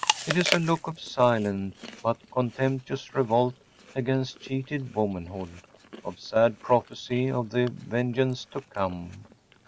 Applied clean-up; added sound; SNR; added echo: none; Chewing, mastication; 10 dB; none.